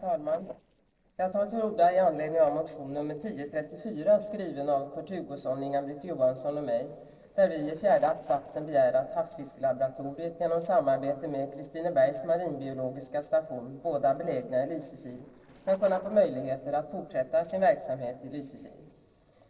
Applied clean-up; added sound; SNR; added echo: neural separator model SepFormer DNS4.